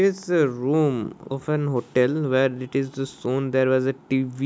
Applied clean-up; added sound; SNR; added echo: none; none; none; none.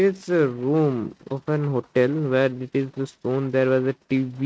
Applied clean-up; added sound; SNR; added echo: neural mask model RNNoise.